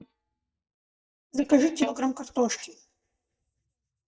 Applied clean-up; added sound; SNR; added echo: neural mask model DeepFilterNet 3.